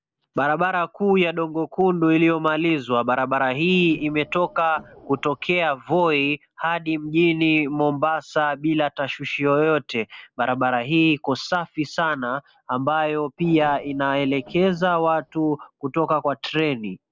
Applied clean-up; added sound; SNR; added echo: neural separator model SepFormer DNS4.